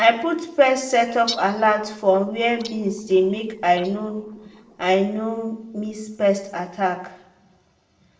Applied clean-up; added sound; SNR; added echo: neural separator model SepFormer DNS4.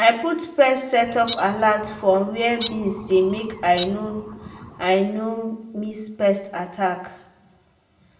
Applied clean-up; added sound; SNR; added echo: none; Bird; 10 dB; reverberation time 0.7 s.